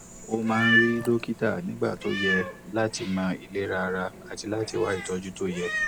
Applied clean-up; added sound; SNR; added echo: none; Meow; 4 dB; none.